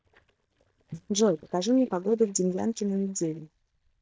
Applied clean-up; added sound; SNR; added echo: neural mask model DeepFilterNet 3.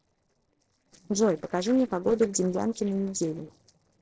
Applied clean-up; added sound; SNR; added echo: neural separator model SepFormer DNS4.